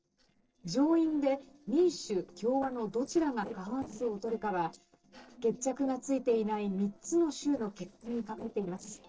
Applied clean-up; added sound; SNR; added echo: neural separator model SepFormer DNS4.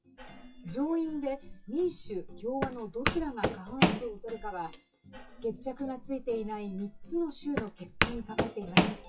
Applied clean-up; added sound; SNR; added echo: classical method WPE with log-MMSE.